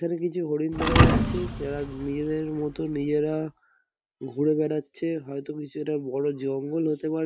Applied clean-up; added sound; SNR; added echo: none; Thump, thud; -2 dB; none.